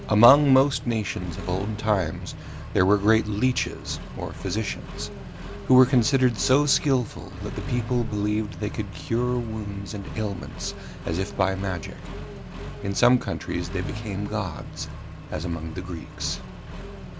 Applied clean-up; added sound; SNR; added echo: none; Accelerating, revving, vroom; 10 dB; none.